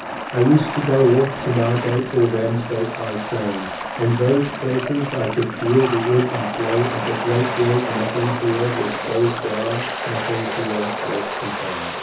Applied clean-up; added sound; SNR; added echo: none; Waves, surf; 6 dB; reverberation time 0.6 s.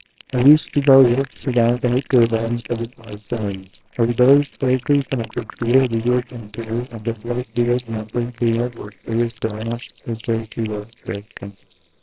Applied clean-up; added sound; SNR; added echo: neural separator model SepFormer WHAMR!.